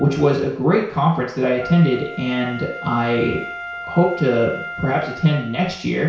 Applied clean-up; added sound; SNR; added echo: none; Wind instrument, woodwind instrument; 14 dB; reverberation time 0.6 s.